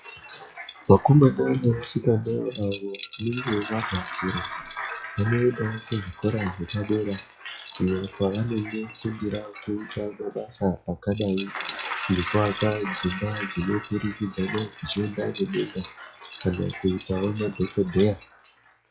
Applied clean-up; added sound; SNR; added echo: classical method log-MMSE.